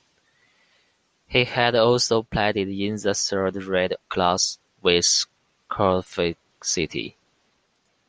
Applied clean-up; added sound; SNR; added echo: none; none; none; none.